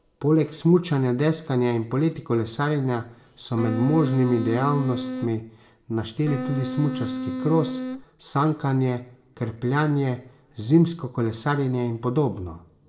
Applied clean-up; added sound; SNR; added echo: none; Wind instrument, woodwind instrument; 5 dB; reverberation time 0.6 s.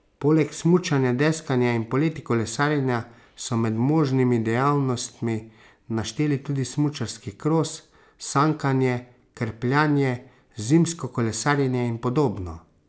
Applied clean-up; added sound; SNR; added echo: none; none; none; none.